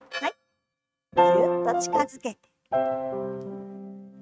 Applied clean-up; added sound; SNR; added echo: neural mask model RNNoise.